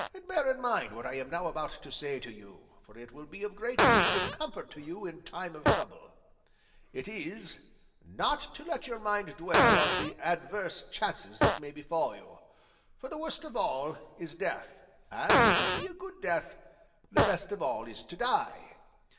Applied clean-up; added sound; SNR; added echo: none; Fart; -2 dB; reverberation time 0.9 s.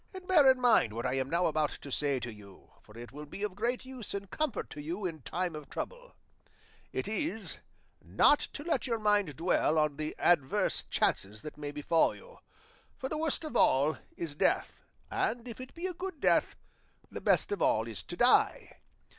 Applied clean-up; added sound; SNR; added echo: none; none; none; none.